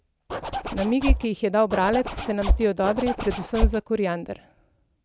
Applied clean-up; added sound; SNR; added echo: none; Zipper (clothing); 0 dB; none.